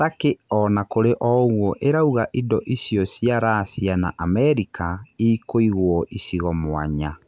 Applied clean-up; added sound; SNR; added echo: none; none; none; none.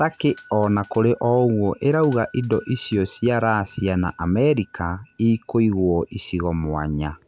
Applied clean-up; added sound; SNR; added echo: none; Doorbell; 15 dB; none.